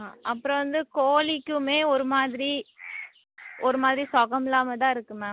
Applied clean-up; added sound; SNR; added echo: none; none; none; none.